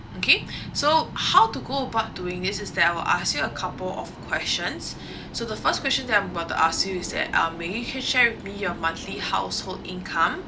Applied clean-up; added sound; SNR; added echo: none; Subway, metro, underground; 12 dB; none.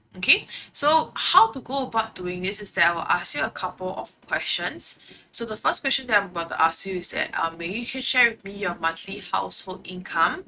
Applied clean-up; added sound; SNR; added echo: neural mask model RNNoise.